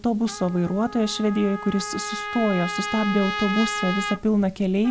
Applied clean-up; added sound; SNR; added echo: none; Trumpet; 8 dB; none.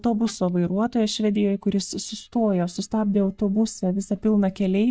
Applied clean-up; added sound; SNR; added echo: neural mask model DeepFilterNet 3.